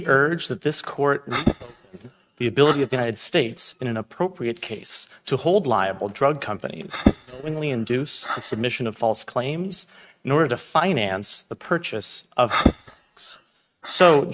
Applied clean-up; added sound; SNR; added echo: neural mask model RNNoise.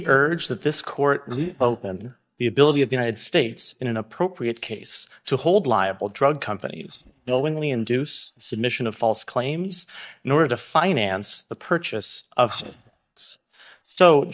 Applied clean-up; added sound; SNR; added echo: neural mask model DeepFilterNet 3.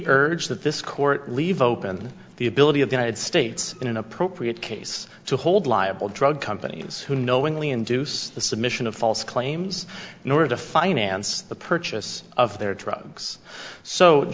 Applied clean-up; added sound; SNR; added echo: none; none; none; none.